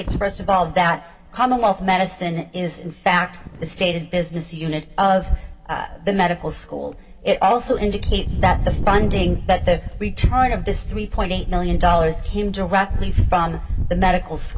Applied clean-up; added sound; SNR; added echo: none; Wind; 5 dB; reverberation time 1.6 s.